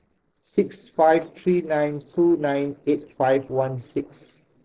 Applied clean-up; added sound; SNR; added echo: neural separator model SepFormer DNS4.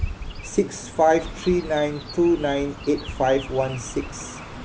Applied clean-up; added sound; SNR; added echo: none; Chirp, tweet; 11 dB; none.